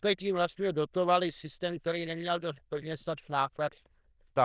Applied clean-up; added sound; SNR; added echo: neural diffusion model UNIVERSE++.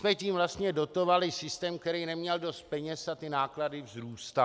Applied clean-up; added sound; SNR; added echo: none; none; none; none.